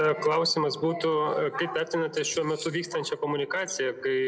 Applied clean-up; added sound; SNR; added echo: none; none; none; none.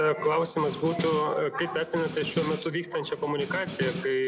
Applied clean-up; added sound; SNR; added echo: none; Snare drum; 10 dB; none.